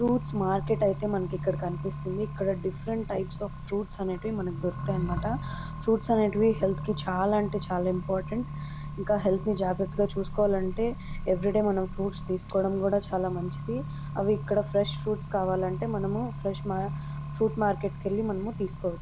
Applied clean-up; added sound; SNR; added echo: none; Accelerating, revving, vroom; 7 dB; none.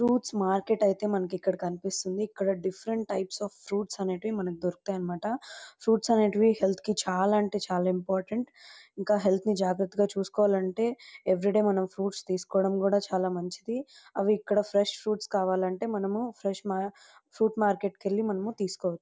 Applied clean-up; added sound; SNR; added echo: none; none; none; none.